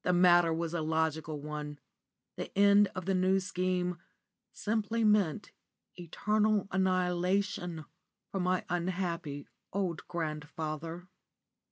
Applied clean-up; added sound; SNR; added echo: none; none; none; none.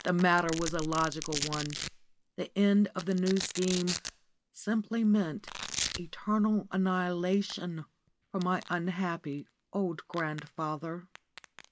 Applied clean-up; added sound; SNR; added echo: none; Domestic sounds, home sounds; 11 dB; none.